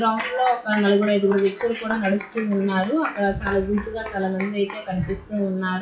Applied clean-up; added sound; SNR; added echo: classical method WPE with log-MMSE.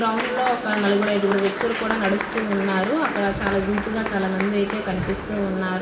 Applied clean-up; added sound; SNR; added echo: none; Applause / Crowd; 8 dB; reverberation time 2.4 s.